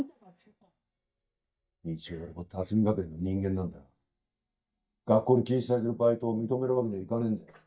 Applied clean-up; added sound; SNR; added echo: neural mask model DeepFilterNet 3.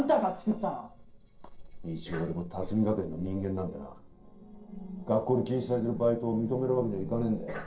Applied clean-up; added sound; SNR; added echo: neural separator model SepFormer DNS4.